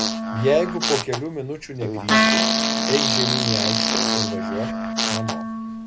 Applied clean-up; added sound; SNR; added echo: none; Wind instrument, woodwind instrument + Fart; -4 dB; none.